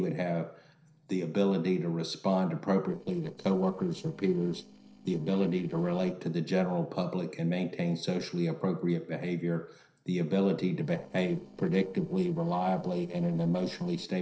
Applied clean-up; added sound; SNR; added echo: neural separator model SepFormer DNS4.